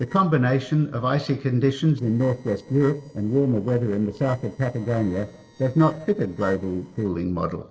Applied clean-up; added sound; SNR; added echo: neural separator model SepFormer DNS4.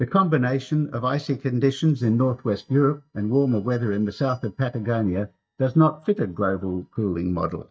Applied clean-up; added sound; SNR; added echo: neural mask model DeepFilterNet 3.